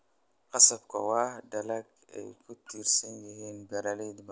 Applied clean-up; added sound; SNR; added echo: none; none; none; none.